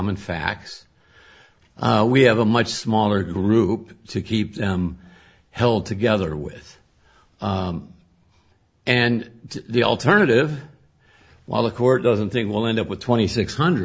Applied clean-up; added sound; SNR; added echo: none; none; none; none.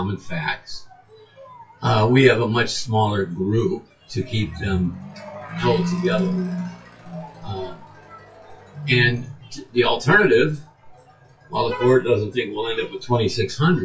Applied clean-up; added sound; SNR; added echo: classical method WPE with log-MMSE.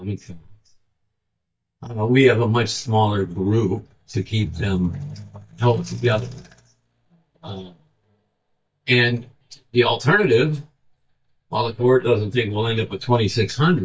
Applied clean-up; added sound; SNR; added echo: neural mask model DeepFilterNet 3.